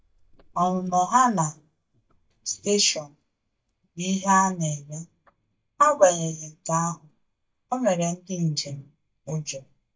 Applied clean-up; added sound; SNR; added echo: neural mask model DeepFilterNet 3.